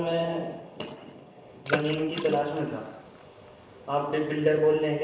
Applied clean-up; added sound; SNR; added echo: none; Water / Splash, splatter; 9 dB; reverberation time 0.8 s.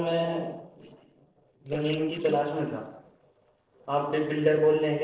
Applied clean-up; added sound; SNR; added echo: neural separator model SepFormer DNS4.